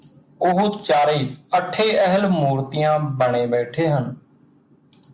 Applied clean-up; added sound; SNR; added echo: none; none; none; none.